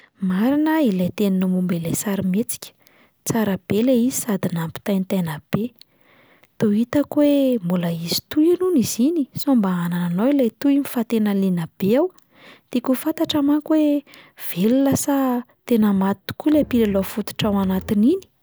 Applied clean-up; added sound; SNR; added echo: none; Bowed string instrument; 19 dB; none.